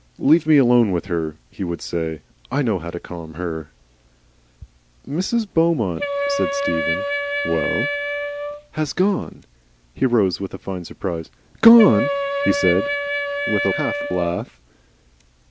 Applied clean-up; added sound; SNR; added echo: none; Wind instrument, woodwind instrument; 3 dB; none.